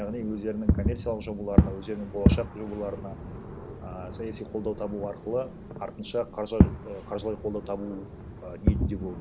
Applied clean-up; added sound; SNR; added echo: none; Fireworks; -5 dB; none.